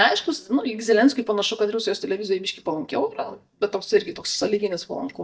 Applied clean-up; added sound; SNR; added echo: neural mask model DeepFilterNet 3.